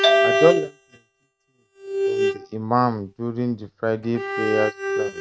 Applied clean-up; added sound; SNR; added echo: neural mask model RNNoise.